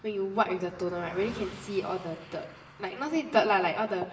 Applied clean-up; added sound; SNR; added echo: none; Car passing by; 18 dB; reverberation time 1.0 s.